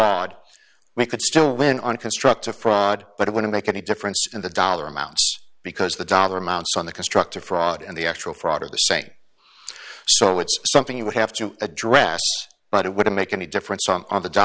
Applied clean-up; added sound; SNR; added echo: none; none; none; none.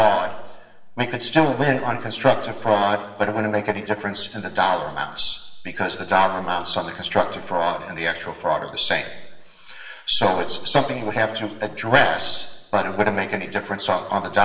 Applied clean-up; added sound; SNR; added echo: none; none; none; reverberation time 1.1 s.